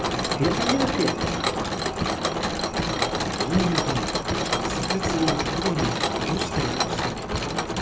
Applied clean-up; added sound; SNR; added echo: none; Mechanisms; -5 dB; reverberation time 1.4 s.